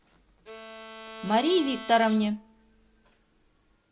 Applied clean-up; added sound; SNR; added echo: none; Bowed string instrument; 16 dB; none.